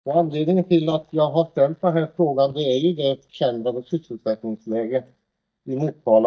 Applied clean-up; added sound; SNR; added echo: neural mask model DeepFilterNet 3.